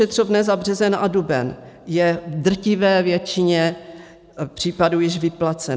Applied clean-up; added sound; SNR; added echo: none; none; none; none.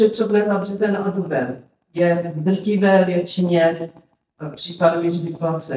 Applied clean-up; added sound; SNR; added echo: neural mask model DeepFilterNet 3.